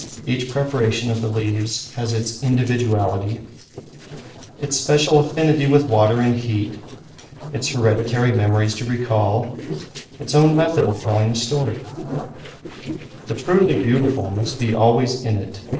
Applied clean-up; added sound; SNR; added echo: neural separator model SepFormer DNS4.